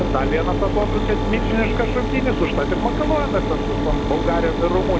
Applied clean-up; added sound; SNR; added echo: none; Mechanisms; -2 dB; none.